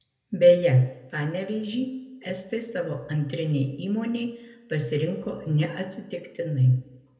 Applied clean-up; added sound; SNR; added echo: none; none; none; reverberation time 0.7 s.